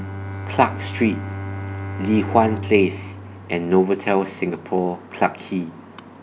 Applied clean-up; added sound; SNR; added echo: none; Bowed string instrument; 10 dB; none.